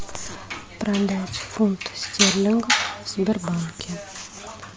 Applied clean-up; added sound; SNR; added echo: none; none; none; none.